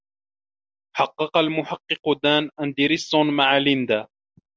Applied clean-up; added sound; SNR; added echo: none; none; none; none.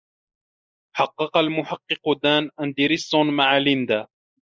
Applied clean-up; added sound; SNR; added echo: neural mask model Resemble Enhance denoiser.